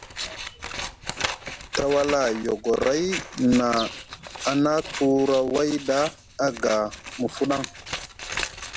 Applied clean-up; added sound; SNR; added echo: none; Scissors; 10 dB; none.